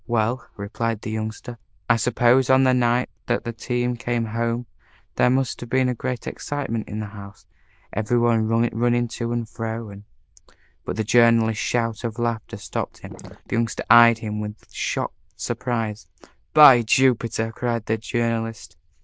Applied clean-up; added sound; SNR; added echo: neural diffusion model UNIVERSE++.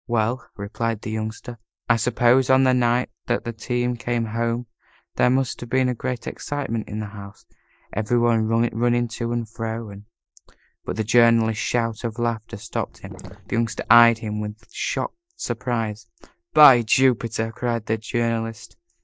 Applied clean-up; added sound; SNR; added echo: neural mask model DeepFilterNet 3.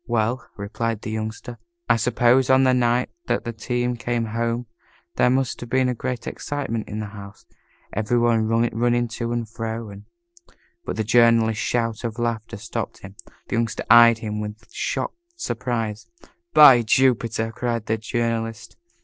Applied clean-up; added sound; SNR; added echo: none; none; none; none.